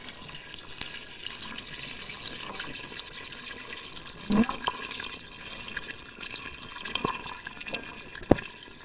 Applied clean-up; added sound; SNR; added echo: neural separator model SepFormer WHAMR!.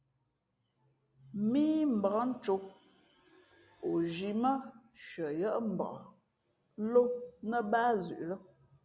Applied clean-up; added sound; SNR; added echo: none; none; none; none.